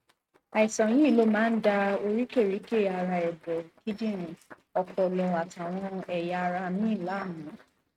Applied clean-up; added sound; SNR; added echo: neural mask model RNNoise.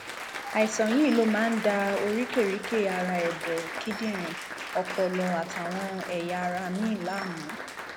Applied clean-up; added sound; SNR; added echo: none; Applause; 8 dB; none.